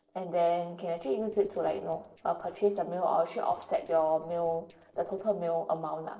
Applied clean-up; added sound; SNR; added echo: neural separator model SepFormer DNS4.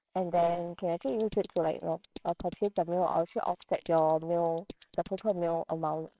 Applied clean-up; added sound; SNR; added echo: neural separator model SepFormer WHAMR!.